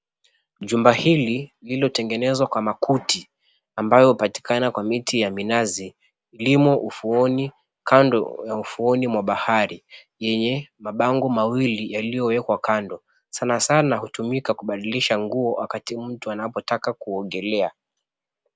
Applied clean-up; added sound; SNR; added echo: none; none; none; none.